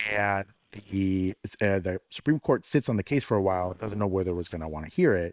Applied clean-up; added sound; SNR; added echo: neural separator model SepFormer WHAM!.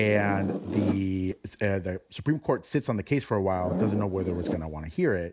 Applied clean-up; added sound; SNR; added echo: none; Zipper (clothing); 7 dB; none.